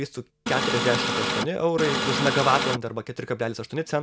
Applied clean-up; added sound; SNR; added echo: none; Printer; -1 dB; none.